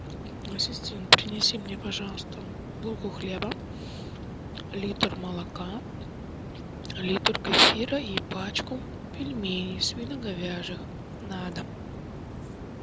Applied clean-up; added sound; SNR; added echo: none; none; none; none.